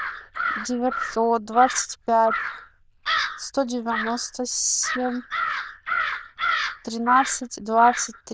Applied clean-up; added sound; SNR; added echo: neural diffusion model UNIVERSE++.